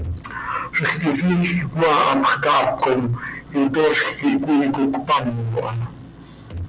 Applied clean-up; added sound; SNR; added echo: none; none; none; none.